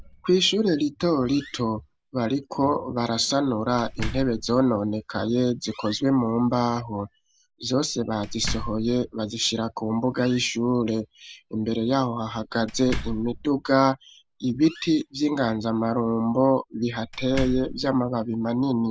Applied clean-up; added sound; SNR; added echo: none; Slam; 14 dB; none.